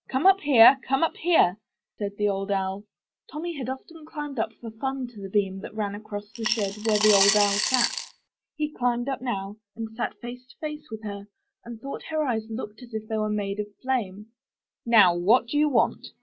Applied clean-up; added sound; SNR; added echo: none; Coin (dropping) / Glass; 1 dB; none.